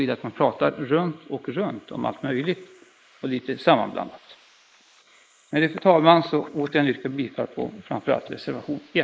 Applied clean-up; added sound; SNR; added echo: neural mask model Resemble Enhance denoiser.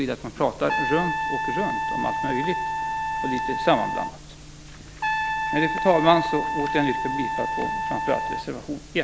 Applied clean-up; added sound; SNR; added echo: none; Trumpet; 1 dB; none.